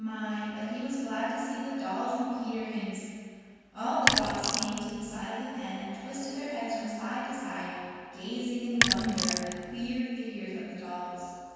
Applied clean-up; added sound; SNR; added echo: none; Sink (filling or washing); -3 dB; reverberation time 2.1 s.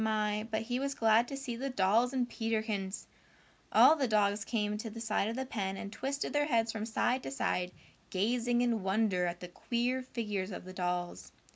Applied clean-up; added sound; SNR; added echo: none; none; none; none.